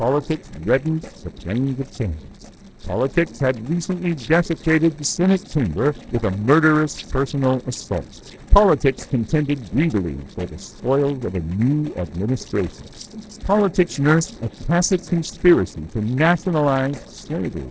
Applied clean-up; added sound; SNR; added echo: neural separator model SepFormer DNS4.